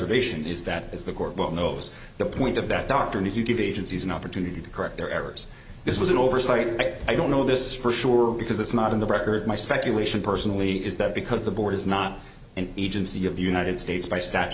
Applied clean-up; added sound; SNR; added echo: none; none; none; none.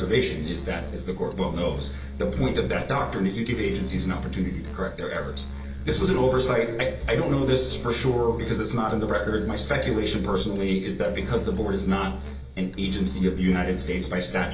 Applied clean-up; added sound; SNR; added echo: none; Musical instrument; 10 dB; reverberation time 0.2 s.